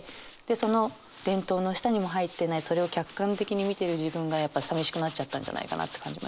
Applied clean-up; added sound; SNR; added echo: none; Tools; 20 dB; none.